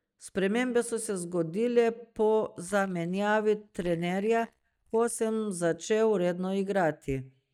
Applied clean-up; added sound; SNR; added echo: neural mask model DeepFilterNet 3.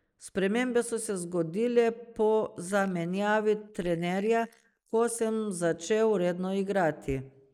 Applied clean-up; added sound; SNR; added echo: neural mask model Resemble Enhance denoiser.